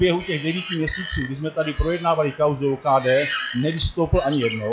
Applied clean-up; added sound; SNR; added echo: classical method log-MMSE.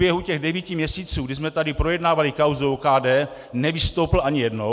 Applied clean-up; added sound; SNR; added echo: none; none; none; none.